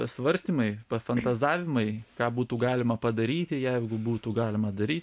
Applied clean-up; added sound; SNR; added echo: none; none; none; none.